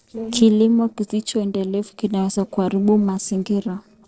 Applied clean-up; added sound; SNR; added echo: neural separator model SepFormer DNS4.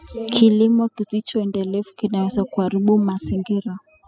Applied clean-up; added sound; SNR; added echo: classical method spectral subtraction.